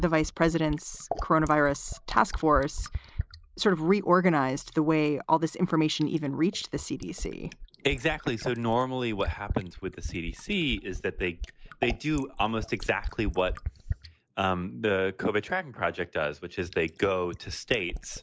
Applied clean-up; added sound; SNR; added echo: neural mask model Resemble Enhance denoiser.